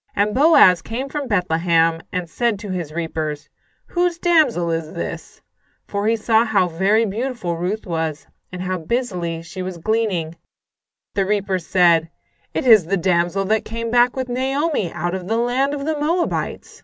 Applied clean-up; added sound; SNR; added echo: none; none; none; none.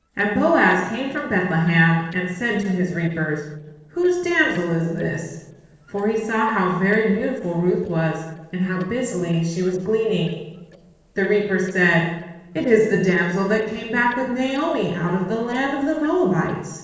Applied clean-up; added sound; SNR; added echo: neural separator model SepFormer DNS4.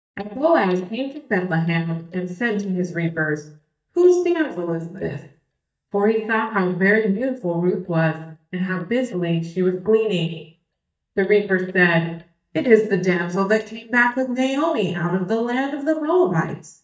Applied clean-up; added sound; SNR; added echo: neural mask model DeepFilterNet 3.